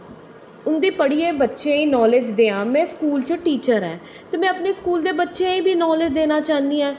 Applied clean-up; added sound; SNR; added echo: none; none; none; reverberation time 1.2 s.